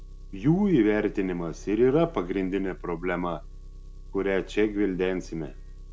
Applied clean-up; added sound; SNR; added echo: none; Engine; 15 dB; none.